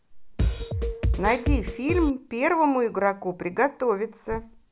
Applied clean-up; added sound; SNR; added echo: none; Drum kit; 0 dB; none.